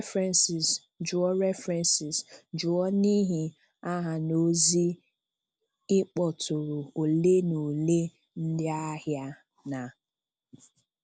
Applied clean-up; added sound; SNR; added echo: none; none; none; none.